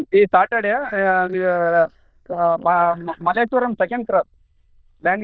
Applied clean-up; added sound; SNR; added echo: neural diffusion model UNIVERSE++.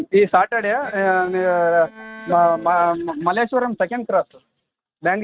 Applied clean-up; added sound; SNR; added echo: neural mask model RNNoise.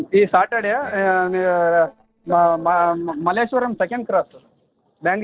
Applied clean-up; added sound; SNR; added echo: neural separator model SepFormer DNS4.